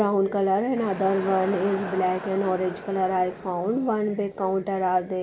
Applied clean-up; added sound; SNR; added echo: none; Crowd; 12 dB; none.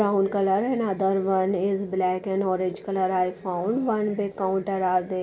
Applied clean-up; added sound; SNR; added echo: none; none; none; none.